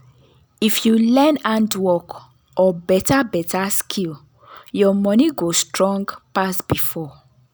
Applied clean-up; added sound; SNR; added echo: none; none; none; none.